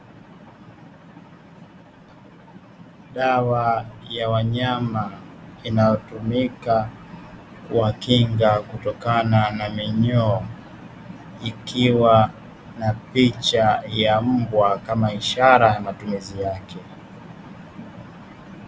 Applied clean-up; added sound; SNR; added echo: none; none; none; none.